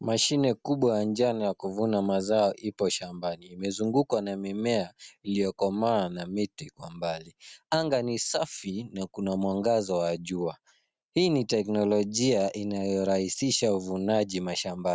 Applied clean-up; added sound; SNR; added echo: none; none; none; none.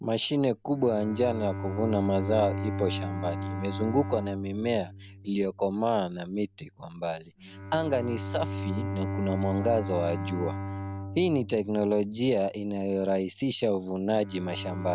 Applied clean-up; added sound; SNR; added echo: none; Bowed string instrument; 7 dB; none.